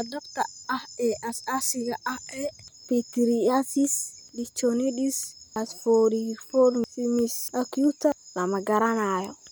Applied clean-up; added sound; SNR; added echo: none; none; none; none.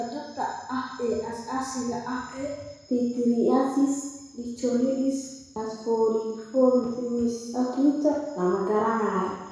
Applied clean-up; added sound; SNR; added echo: none; none; none; reverberation time 1.1 s.